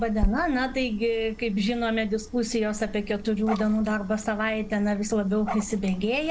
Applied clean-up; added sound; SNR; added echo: none; Dog + Chewing, mastication; 10 dB; none.